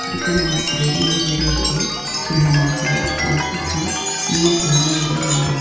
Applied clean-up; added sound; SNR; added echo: none; Chime; 1 dB; reverberation time 2.0 s.